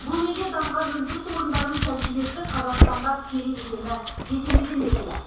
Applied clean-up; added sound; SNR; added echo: none; Domestic sounds, home sounds; -1 dB; reverberation time 0.7 s.